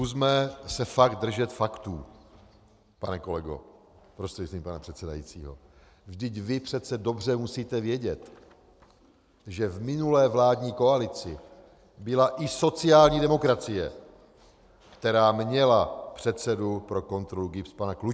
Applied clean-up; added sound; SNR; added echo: none; none; none; none.